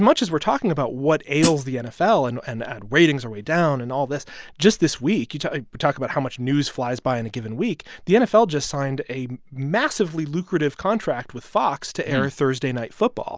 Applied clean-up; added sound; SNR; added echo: none; Hi-hat; 2 dB; none.